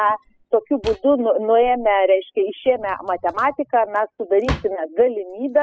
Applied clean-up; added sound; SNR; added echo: classical method spectral subtraction.